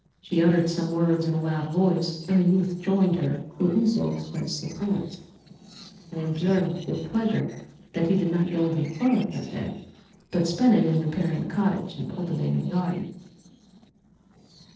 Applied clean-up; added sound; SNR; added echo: neural separator model SepFormer DNS4.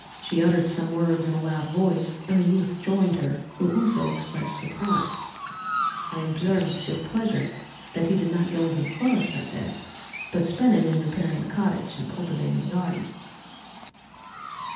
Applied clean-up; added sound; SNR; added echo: none; Chirp, tweet; 11 dB; reverberation time 0.8 s.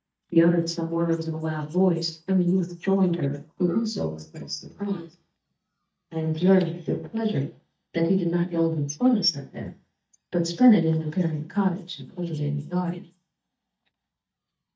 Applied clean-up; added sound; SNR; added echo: neural mask model DeepFilterNet 3.